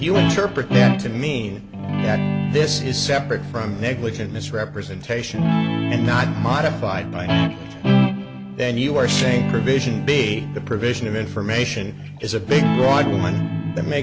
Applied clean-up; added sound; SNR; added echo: none; Guitar; 0 dB; none.